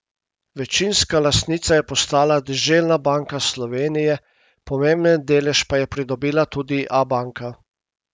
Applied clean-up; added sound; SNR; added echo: none; none; none; none.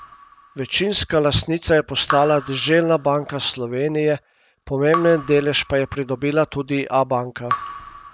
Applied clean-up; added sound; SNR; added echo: none; Raindrop / Drip; 13 dB; none.